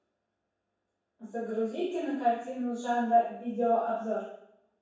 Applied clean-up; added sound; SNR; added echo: none; none; none; reverberation time 0.7 s.